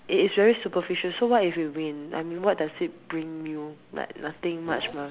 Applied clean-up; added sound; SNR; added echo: none; none; none; none.